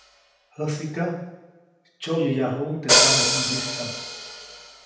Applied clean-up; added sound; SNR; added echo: none; Hi-hat; -4 dB; reverberation time 0.9 s.